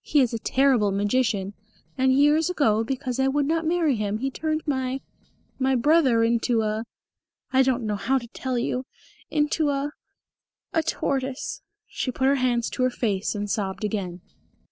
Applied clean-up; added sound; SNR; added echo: neural separator model SepFormer DNS4.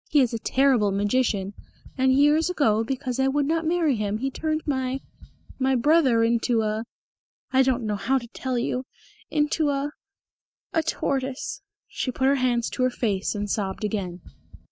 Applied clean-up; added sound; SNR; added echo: neural mask model DeepFilterNet 3.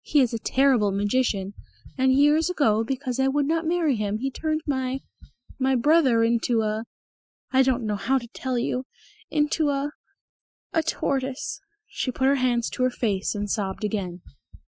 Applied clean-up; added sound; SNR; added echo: classical method Wiener filter.